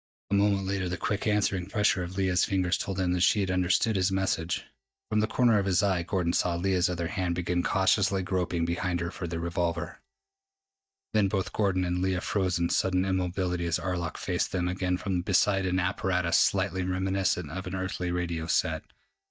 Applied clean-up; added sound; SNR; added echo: neural mask model DeepFilterNet 3.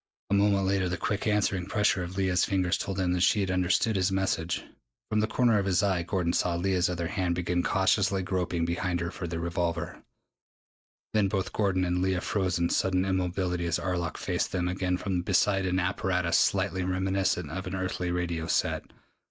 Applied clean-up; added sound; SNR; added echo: neural mask model Resemble Enhance denoiser.